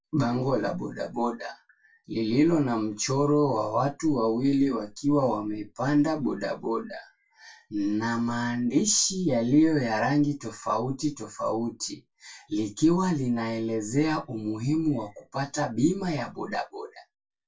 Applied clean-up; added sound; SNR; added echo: none; none; none; reverberation time 0.2 s.